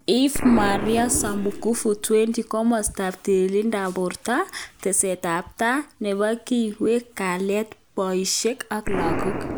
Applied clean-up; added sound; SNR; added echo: none; Explosion; 10 dB; none.